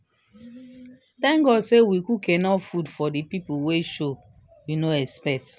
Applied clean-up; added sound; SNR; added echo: none; none; none; none.